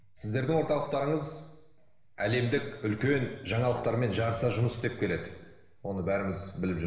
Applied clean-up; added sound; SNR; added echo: none; Brass instrument; 18 dB; reverberation time 1.1 s.